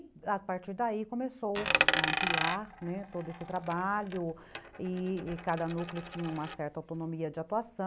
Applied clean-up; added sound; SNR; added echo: none; Coin (dropping); 1 dB; none.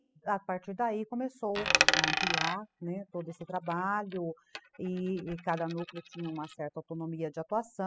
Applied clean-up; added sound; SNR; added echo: classical method spectral subtraction.